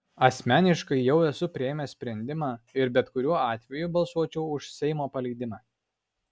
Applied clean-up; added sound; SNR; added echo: none; none; none; none.